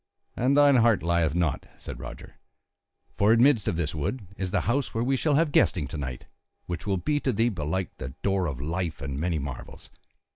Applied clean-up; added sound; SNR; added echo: none; none; none; none.